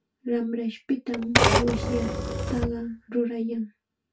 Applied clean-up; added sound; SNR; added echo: none; Typewriter; -4 dB; reverberation time 0.2 s.